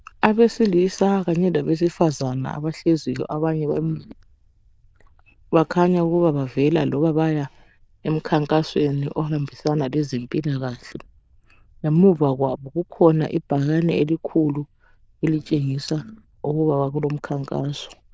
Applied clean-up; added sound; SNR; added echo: neural diffusion model UNIVERSE++.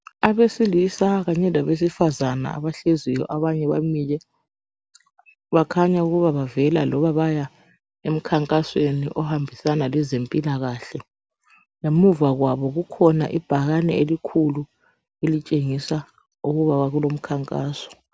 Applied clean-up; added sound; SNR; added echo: none; none; none; none.